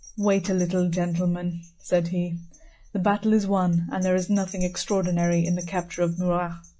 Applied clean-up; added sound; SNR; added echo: classical method log-MMSE.